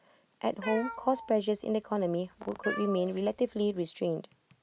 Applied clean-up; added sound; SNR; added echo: none; Cat; 12 dB; none.